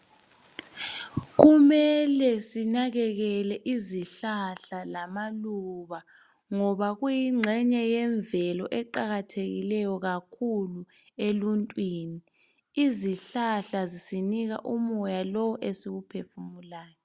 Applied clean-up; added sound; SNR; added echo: none; none; none; none.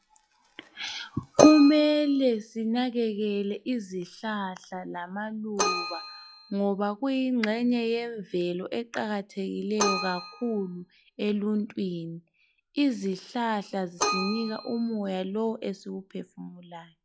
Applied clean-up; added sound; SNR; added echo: classical method log-MMSE.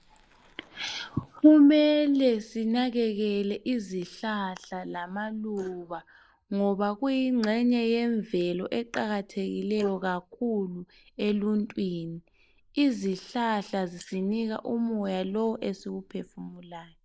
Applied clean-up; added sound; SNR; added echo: neural mask model Resemble Enhance denoiser.